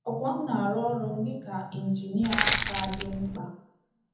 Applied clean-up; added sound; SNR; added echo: none; Crushing; -1 dB; reverberation time 1.0 s.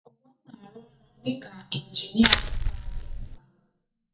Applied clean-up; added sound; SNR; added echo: neural mask model DeepFilterNet 3.